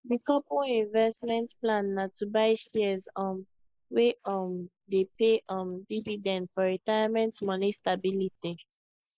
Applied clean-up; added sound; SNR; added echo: neural mask model Resemble Enhance denoiser.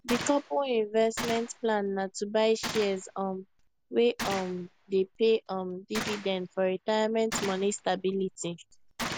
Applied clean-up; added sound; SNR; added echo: none; Gunshot, gunfire; 11 dB; none.